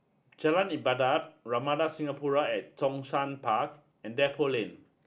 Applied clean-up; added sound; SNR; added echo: none; none; none; none.